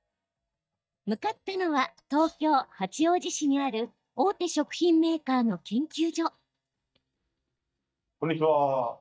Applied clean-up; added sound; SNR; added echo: neural mask model DeepFilterNet 3.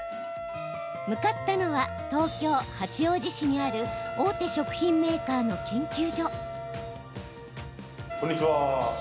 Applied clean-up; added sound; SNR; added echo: none; Wind instrument, woodwind instrument; 8 dB; none.